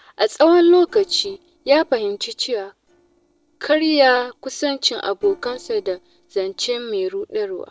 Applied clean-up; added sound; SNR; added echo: neural separator model SepFormer DNS4.